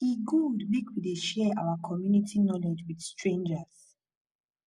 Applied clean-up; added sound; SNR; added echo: none; none; none; none.